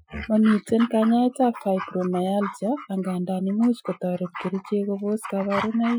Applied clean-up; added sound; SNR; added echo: classical method Wiener filter.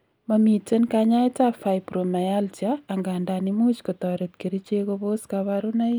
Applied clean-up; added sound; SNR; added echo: none; none; none; none.